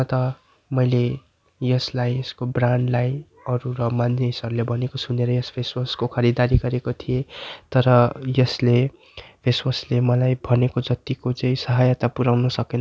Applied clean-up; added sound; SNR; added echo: none; none; none; none.